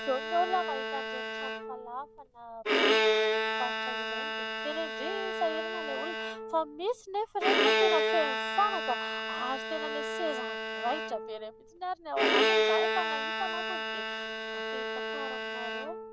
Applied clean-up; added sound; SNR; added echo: none; Bowed string instrument; -4 dB; none.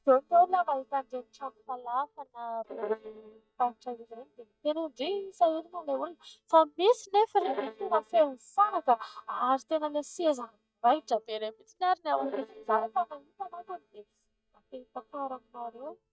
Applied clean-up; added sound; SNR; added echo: neural mask model DeepFilterNet 3.